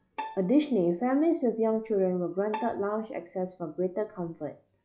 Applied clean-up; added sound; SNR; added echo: classical method log-MMSE.